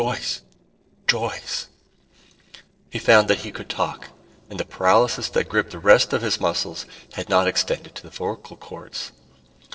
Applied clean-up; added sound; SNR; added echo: neural separator model SepFormer DNS4.